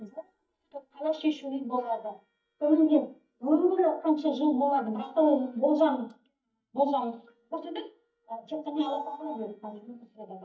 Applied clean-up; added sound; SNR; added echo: neural mask model DeepFilterNet 3.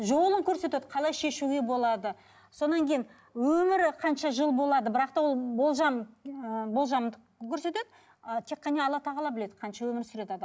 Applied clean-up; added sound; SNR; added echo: none; none; none; none.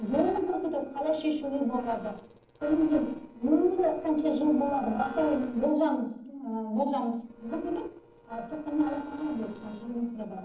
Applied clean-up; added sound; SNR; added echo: neural separator model SepFormer DNS4.